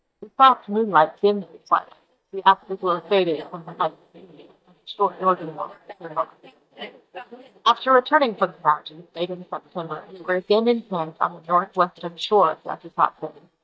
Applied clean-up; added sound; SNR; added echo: neural mask model DeepFilterNet 3.